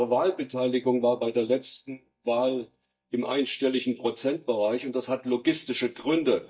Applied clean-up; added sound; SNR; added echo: neural mask model DeepFilterNet 3.